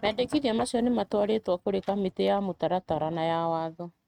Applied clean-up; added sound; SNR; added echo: neural mask model RNNoise.